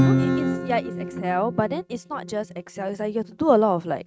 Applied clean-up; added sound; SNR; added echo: neural mask model RNNoise.